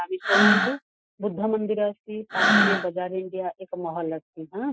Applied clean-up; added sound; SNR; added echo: classical method Wiener filter.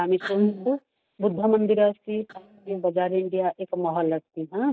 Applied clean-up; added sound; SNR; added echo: neural mask model DeepFilterNet 3.